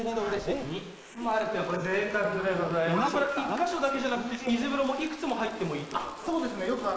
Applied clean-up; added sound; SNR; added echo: neural mask model Resemble Enhance denoiser.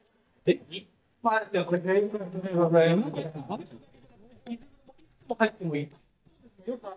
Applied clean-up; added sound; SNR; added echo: neural mask model DeepFilterNet 3.